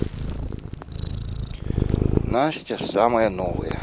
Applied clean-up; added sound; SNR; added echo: none; Purr; 1 dB; none.